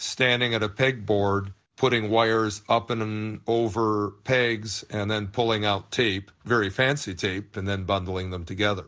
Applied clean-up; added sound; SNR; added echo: none; none; none; none.